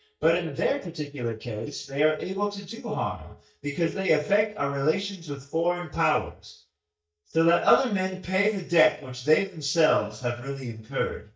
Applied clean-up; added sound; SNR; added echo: neural mask model DeepFilterNet 3.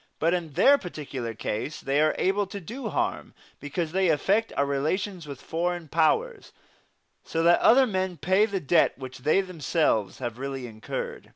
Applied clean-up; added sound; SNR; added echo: none; none; none; none.